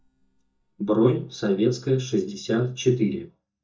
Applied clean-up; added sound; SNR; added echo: neural mask model DeepFilterNet 3.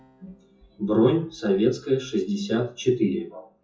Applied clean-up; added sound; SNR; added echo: classical method WPE with log-MMSE.